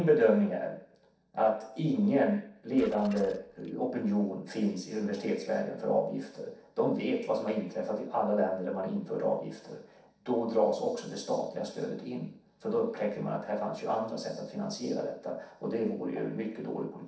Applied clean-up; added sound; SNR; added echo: neural separator model SepFormer DNS4.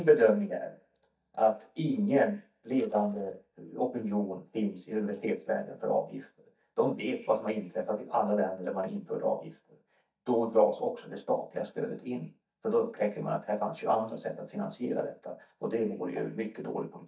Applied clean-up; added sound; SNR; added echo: neural mask model DeepFilterNet 3.